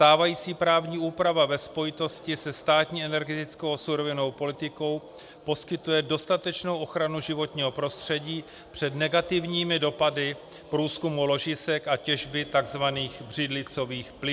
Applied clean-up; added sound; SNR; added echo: none; none; none; none.